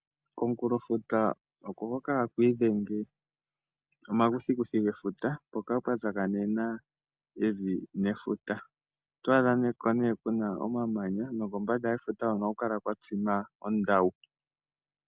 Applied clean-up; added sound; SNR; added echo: none; none; none; none.